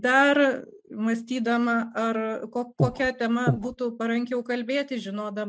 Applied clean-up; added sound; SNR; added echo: neural mask model RNNoise.